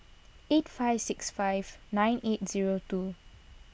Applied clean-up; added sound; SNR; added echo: none; none; none; none.